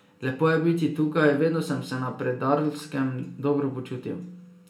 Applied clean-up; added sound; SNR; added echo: none; none; none; reverberation time 0.2 s.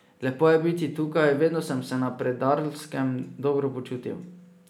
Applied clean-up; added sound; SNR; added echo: none; none; none; none.